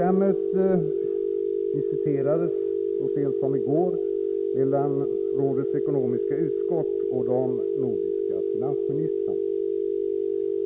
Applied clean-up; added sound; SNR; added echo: none; Telephone; -4 dB; none.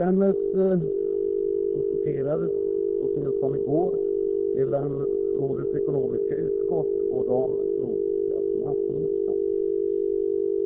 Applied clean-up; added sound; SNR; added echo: neural diffusion model UNIVERSE++.